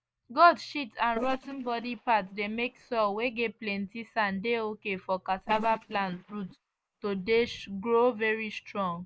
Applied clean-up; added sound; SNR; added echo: neural mask model Resemble Enhance denoiser.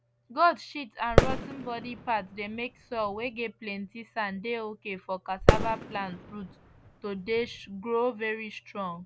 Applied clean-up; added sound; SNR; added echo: none; Fireworks; -3 dB; none.